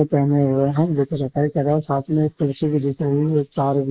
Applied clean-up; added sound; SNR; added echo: neural mask model Resemble Enhance denoiser.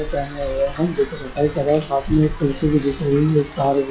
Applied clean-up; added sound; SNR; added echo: classical method log-MMSE.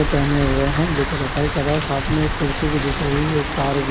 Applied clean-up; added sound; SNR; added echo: none; Rain; 3 dB; none.